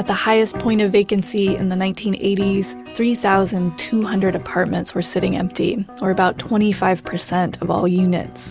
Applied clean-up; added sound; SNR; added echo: none; none; none; none.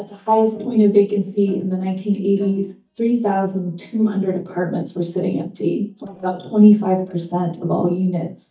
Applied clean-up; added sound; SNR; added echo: neural mask model DeepFilterNet 3.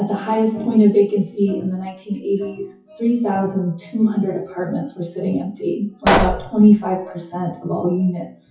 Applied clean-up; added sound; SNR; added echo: classical method WPE with log-MMSE.